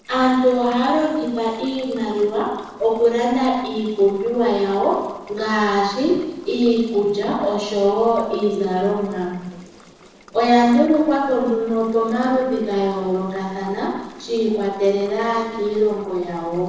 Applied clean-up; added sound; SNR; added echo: neural separator model SepFormer DNS4.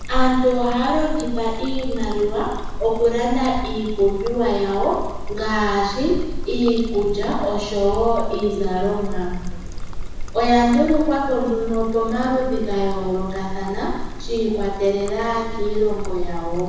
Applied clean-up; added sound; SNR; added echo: none; Trickle, dribble; 4 dB; reverberation time 1.1 s.